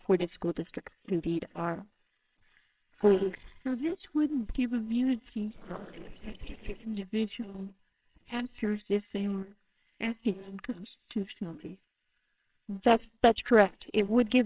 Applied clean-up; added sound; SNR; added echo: neural separator model SepFormer WHAMR!.